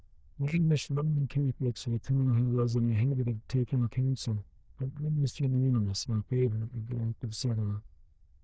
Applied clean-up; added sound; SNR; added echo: neural diffusion model UNIVERSE++.